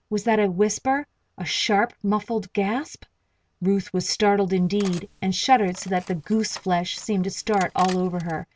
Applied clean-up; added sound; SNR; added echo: none; Cutlery, silverware; 19 dB; none.